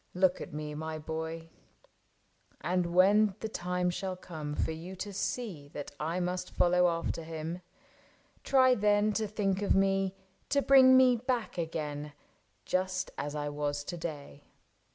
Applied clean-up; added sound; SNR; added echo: none; none; none; none.